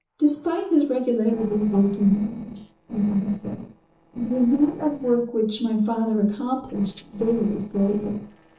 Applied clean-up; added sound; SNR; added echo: neural separator model SepFormer DNS4.